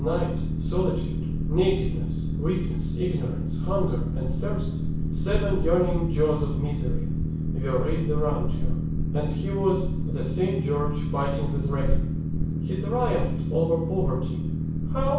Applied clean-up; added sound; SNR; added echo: none; Boat, Water vehicle; -3 dB; reverberation time 0.6 s.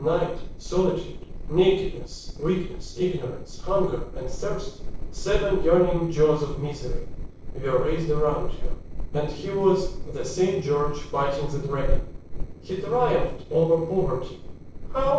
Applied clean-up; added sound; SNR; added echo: neural separator model SepFormer DNS4.